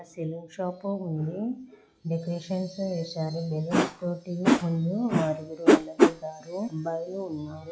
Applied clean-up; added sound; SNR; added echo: classical method log-MMSE.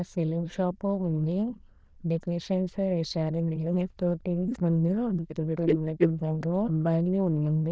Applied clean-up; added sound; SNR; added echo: neural diffusion model UNIVERSE++.